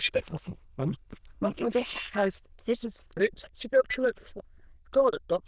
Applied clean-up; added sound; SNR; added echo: neural diffusion model UNIVERSE++.